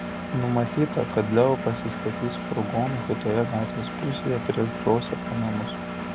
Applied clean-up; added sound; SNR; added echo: none; Engine; 6 dB; none.